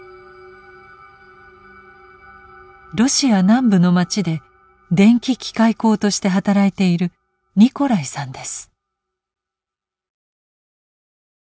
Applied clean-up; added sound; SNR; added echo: none; none; none; none.